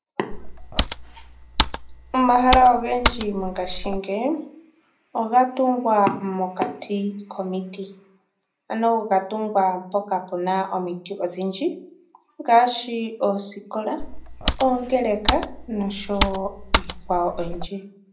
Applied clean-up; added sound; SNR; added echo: none; Computer keyboard; 3 dB; reverberation time 0.5 s.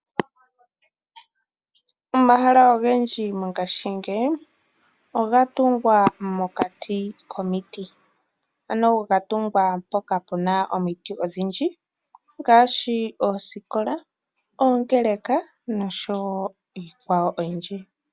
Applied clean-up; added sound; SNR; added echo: none; none; none; none.